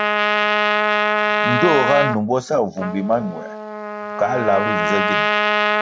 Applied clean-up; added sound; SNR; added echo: none; Trumpet; -2 dB; none.